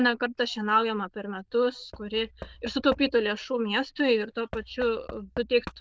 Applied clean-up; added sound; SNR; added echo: neural diffusion model UNIVERSE++.